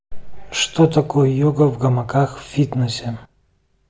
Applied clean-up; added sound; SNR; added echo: none; none; none; none.